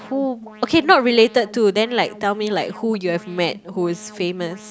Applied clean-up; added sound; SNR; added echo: none; Alarm; 20 dB; none.